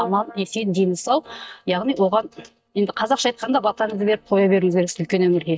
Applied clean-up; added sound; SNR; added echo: neural mask model DeepFilterNet 3.